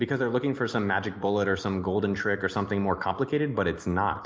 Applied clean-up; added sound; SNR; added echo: none; none; none; none.